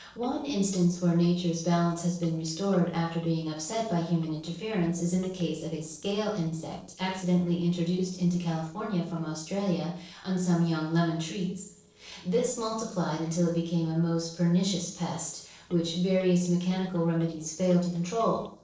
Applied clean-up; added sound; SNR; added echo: neural separator model SepFormer DNS4.